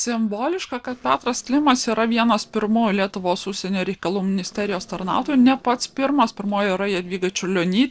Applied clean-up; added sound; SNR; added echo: neural separator model SepFormer DNS4.